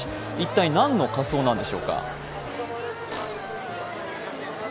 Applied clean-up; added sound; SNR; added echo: none; Fart; 13 dB; none.